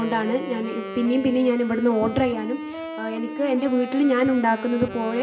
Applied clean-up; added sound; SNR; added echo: none; Wind instrument, woodwind instrument; 11 dB; reverberation time 0.6 s.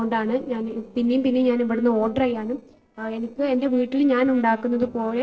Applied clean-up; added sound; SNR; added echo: neural separator model SepFormer DNS4.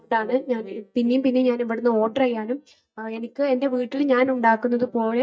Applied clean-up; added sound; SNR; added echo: neural mask model DeepFilterNet 3.